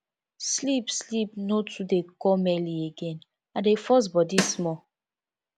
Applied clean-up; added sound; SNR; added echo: none; Snare drum; 3 dB; none.